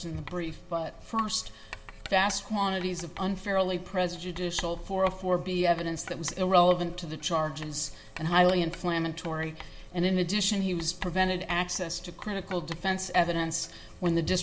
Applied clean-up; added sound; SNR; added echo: none; Writing; 15 dB; reverberation time 0.4 s.